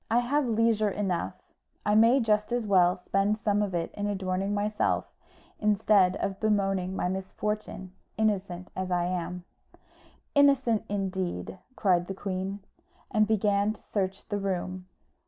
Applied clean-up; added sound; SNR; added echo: none; none; none; none.